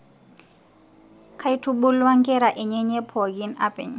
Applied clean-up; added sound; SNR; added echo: none; none; none; none.